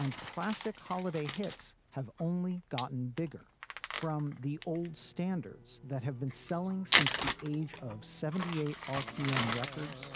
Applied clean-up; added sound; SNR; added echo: none; Crumpling, crinkling; 1 dB; none.